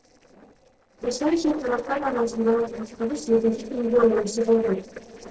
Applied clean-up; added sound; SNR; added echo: neural separator model SepFormer DNS4.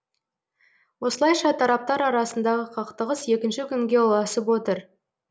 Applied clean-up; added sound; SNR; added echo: none; none; none; none.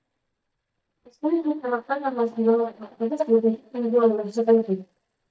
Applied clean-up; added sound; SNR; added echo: neural mask model DeepFilterNet 3.